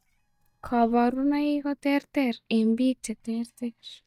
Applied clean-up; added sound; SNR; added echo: neural mask model DeepFilterNet 3.